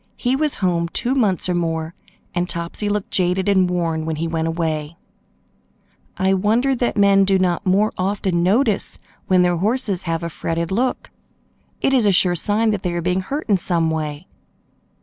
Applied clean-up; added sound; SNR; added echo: none; none; none; none.